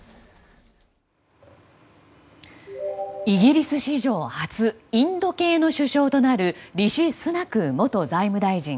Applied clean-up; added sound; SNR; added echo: none; none; none; none.